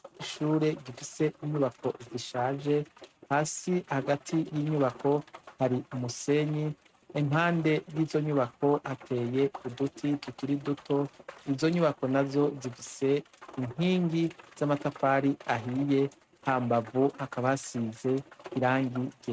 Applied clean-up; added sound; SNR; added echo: neural mask model RNNoise.